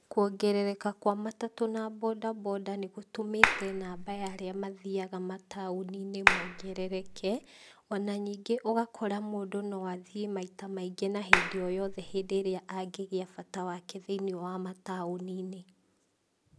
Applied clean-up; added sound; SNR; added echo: none; Clapping; -4 dB; none.